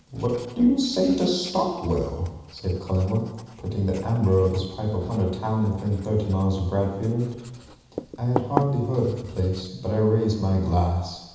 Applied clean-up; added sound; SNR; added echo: none; Writing; 15 dB; reverberation time 1.1 s.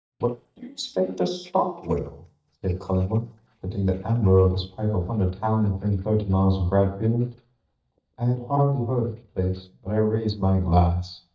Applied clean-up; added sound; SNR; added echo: neural mask model DeepFilterNet 3.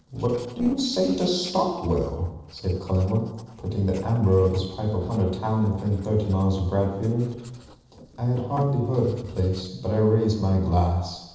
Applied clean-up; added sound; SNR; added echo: neural separator model SepFormer DNS4.